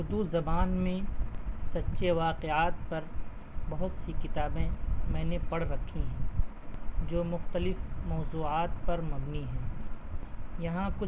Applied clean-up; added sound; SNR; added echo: none; none; none; none.